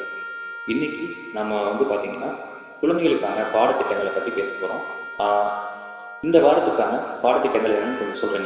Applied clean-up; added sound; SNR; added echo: none; Wind instrument, woodwind instrument; 13 dB; reverberation time 2.2 s.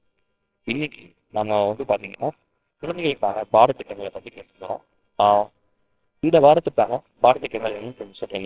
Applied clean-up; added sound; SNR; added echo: neural separator model SepFormer WHAMR!.